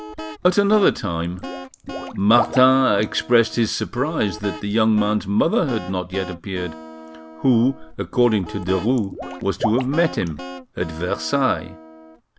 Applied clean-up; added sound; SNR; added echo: none; Water / Liquid + Guitar; 13 dB; none.